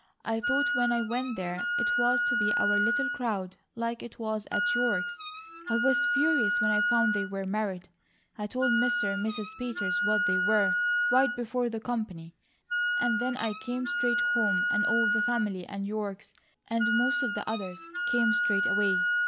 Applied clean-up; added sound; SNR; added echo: none; Wind instrument, woodwind instrument; -1 dB; none.